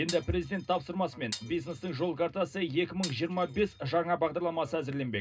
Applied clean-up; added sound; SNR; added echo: none; Glass; 15 dB; reverberation time 0.2 s.